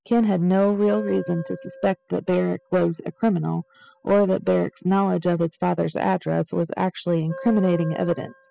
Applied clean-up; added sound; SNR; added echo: classical method spectral subtraction.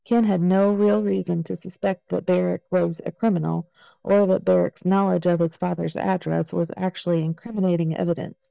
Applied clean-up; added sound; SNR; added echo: neural mask model DeepFilterNet 3.